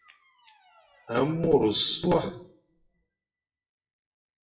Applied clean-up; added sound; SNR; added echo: classical method WPE with log-MMSE.